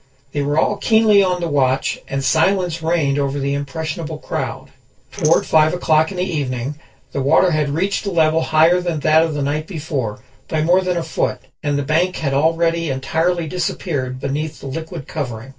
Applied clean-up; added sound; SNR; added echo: neural separator model SepFormer DNS4.